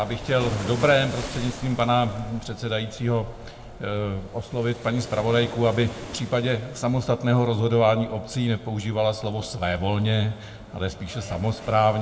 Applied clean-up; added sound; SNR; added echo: none; Waves, surf; 16 dB; reverberation time 1.0 s.